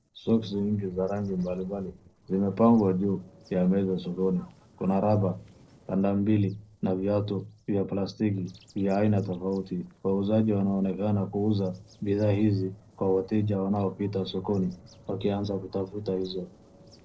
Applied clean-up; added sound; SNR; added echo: neural separator model SepFormer DNS4.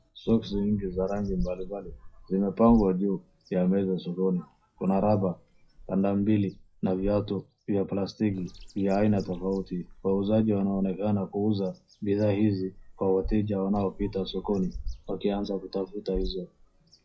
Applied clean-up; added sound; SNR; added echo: classical method WPE with log-MMSE.